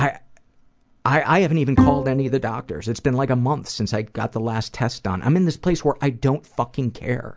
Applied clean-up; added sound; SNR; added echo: none; Bowed string instrument; 0 dB; none.